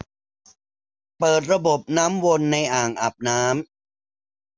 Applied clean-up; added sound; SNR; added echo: none; none; none; none.